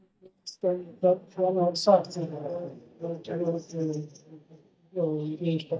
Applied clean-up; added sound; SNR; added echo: neural mask model DeepFilterNet 3.